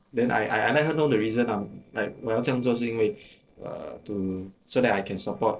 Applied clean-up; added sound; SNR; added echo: neural separator model SepFormer DNS4.